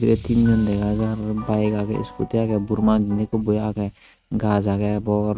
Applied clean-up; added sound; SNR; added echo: neural mask model RNNoise.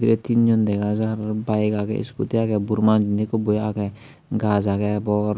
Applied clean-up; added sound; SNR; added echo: none; none; none; none.